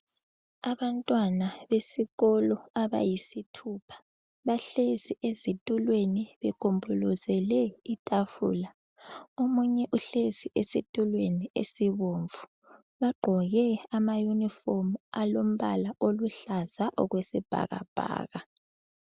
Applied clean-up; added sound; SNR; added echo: none; none; none; none.